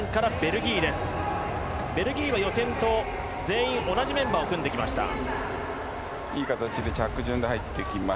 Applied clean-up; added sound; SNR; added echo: none; none; none; none.